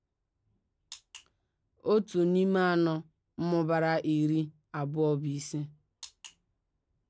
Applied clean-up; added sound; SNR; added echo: none; none; none; none.